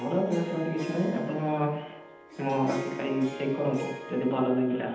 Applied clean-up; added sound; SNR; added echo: none; Harp; 11 dB; reverberation time 0.9 s.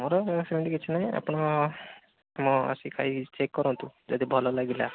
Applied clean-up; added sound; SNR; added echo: none; none; none; none.